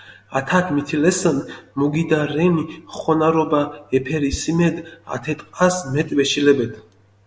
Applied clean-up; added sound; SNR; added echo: none; none; none; none.